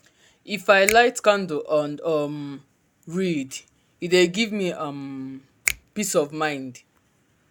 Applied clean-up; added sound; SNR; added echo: none; Finger snapping; 9 dB; none.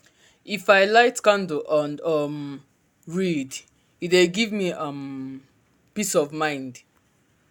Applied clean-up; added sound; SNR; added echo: none; none; none; none.